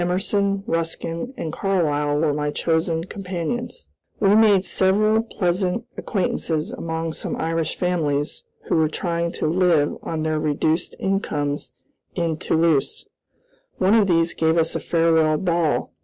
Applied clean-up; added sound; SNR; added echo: none; none; none; none.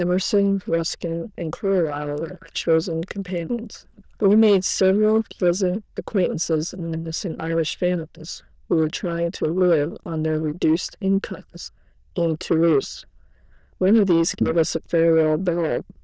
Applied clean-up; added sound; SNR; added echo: neural diffusion model UNIVERSE++.